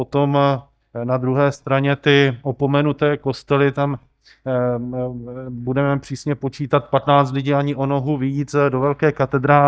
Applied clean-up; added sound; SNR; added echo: neural mask model DeepFilterNet 3.